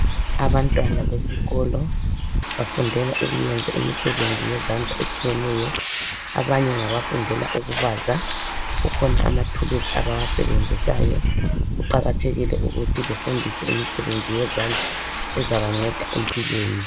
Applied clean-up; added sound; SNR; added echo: none; Bus; -2 dB; none.